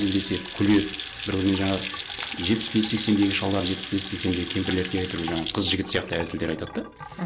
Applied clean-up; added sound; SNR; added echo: none; Sink (filling or washing) / Water tap, faucet / Splash, splatter; 10 dB; none.